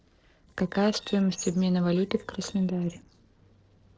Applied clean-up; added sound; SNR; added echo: neural separator model SepFormer DNS4.